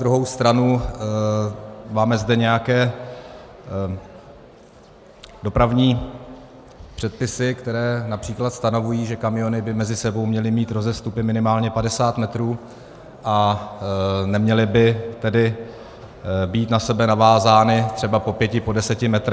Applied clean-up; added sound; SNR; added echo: none; none; none; none.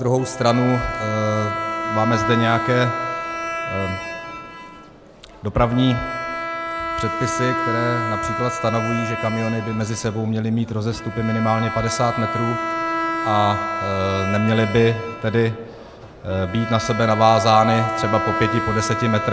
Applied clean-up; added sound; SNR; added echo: none; Bowed string instrument; 5 dB; none.